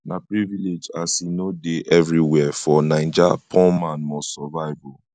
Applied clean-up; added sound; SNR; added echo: none; none; none; none.